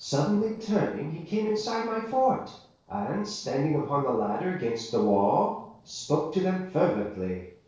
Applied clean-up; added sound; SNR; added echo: neural separator model SepFormer DNS4.